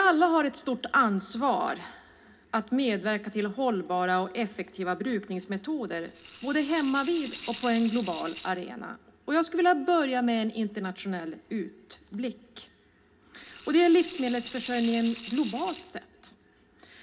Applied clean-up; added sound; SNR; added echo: none; Rattle (instrument); 2 dB; reverberation time 0.3 s.